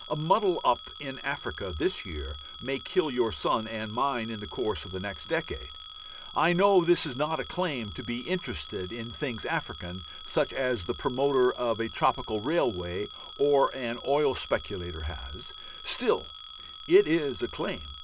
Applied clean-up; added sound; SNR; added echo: none; Telephone; 15 dB; none.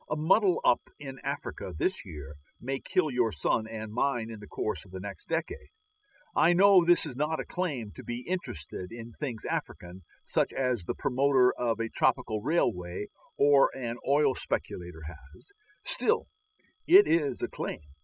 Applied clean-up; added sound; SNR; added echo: classical method spectral subtraction.